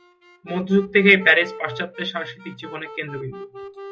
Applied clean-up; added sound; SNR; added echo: classical method log-MMSE.